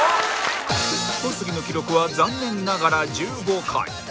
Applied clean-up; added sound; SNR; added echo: none; none; none; none.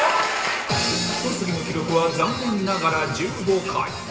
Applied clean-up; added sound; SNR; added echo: none; Applause / Cheering; 20 dB; reverberation time 1.3 s.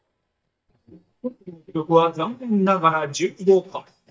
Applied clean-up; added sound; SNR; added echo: neural mask model DeepFilterNet 3.